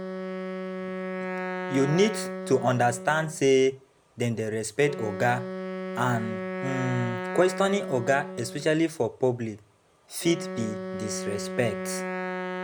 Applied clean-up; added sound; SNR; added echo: none; Wind instrument, woodwind instrument; 7 dB; none.